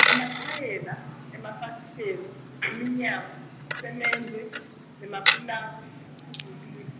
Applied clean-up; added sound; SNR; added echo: none; Coin (dropping); -3 dB; reverberation time 0.8 s.